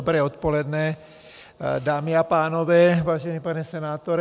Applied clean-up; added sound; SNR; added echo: none; none; none; none.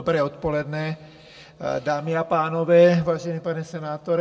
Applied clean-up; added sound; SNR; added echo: none; none; none; reverberation time 1.4 s.